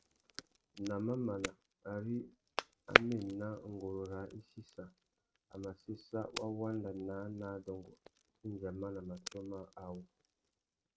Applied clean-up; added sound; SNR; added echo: neural mask model RNNoise.